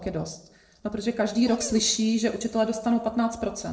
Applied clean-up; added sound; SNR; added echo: neural separator model SepFormer DNS4.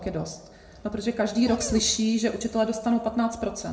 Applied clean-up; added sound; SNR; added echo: none; Dog; 16 dB; reverberation time 0.5 s.